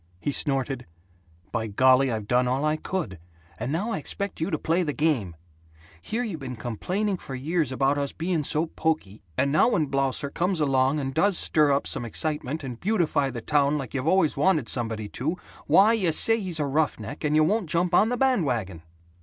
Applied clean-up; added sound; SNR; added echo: none; none; none; none.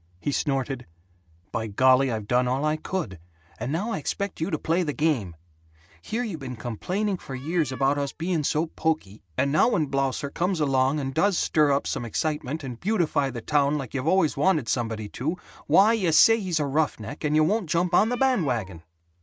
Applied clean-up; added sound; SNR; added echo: neural mask model RNNoise.